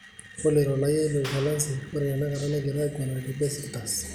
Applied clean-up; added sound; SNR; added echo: none; Clapping + Screech; 18 dB; none.